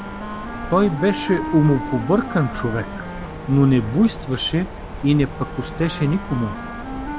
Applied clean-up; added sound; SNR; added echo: none; Wind instrument, woodwind instrument + Mechanisms; 9 dB; none.